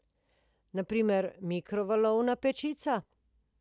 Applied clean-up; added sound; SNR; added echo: none; none; none; none.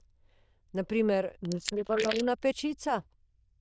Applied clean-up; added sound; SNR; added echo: neural diffusion model UNIVERSE++.